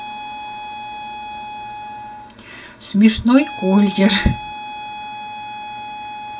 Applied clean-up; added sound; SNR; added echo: none; Wind instrument, woodwind instrument; 11 dB; reverberation time 0.2 s.